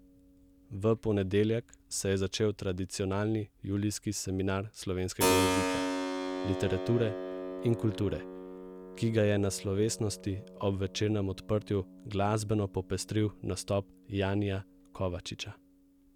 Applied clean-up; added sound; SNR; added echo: none; Keyboard (musical); 7 dB; none.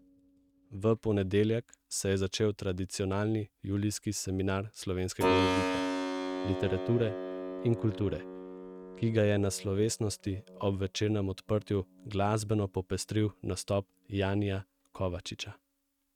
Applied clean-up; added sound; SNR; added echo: neural mask model RNNoise.